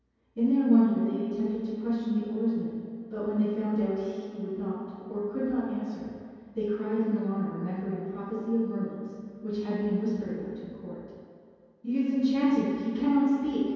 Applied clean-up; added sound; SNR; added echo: none; none; none; reverberation time 2.2 s.